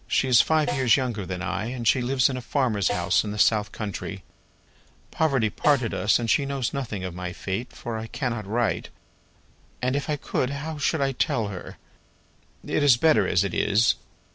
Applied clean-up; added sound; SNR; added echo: none; Snare drum; 11 dB; none.